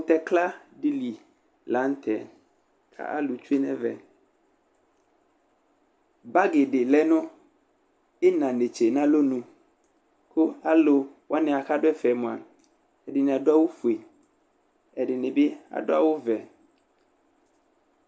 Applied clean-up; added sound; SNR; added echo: none; none; none; none.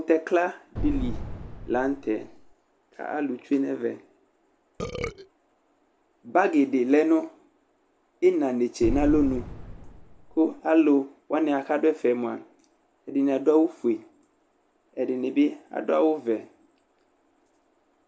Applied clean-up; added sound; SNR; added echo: none; Burping, eructation + Boom; 6 dB; none.